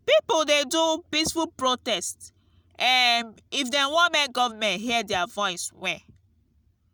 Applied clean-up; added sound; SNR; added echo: none; none; none; none.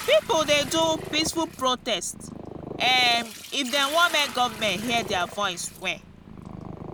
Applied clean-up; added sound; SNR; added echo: none; Liquid + Purr; 12 dB; none.